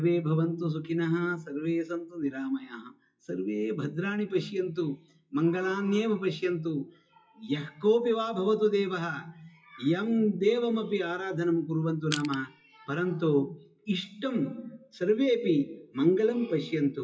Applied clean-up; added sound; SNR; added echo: classical method WPE with log-MMSE.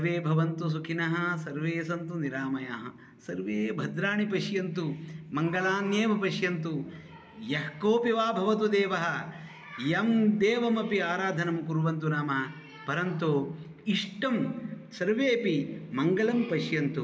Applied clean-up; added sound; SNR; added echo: none; none; none; none.